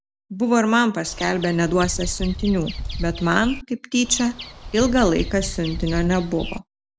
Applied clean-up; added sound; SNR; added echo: none; Bird vocalization, bird call, bird song; 8 dB; none.